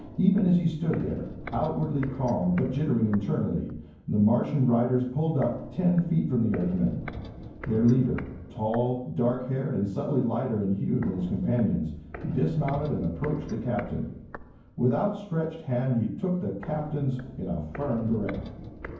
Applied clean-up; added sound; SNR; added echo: none; Walk, footsteps; 15 dB; reverberation time 0.9 s.